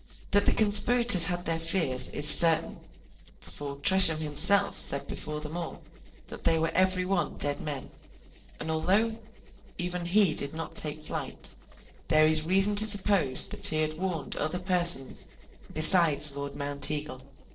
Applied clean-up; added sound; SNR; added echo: neural separator model SepFormer DNS4.